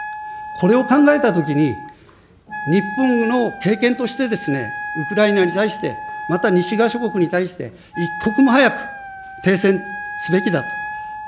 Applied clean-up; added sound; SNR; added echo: none; Wind instrument, woodwind instrument; 11 dB; none.